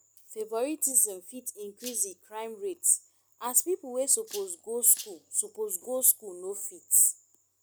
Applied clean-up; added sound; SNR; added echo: none; Rattle (instrument); 17 dB; none.